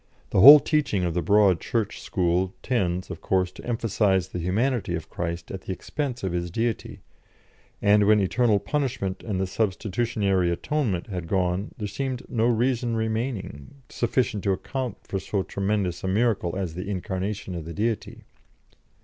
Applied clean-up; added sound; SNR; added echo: none; none; none; none.